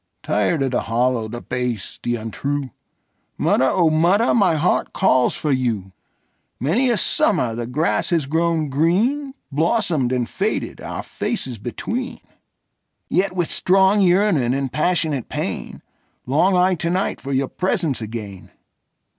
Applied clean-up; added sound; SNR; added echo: none; none; none; none.